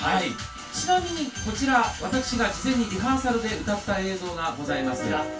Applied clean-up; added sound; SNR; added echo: none; none; none; reverberation time 0.2 s.